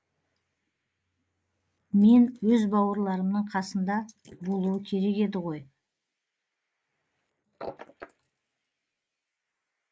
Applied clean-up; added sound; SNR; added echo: neural mask model Resemble Enhance denoiser.